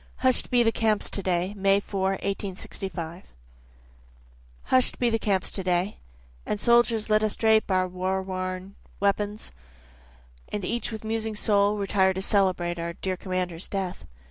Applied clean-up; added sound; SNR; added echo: none; none; none; none.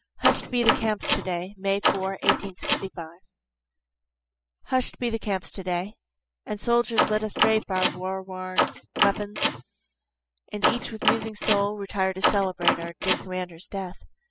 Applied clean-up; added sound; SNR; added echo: classical method spectral subtraction.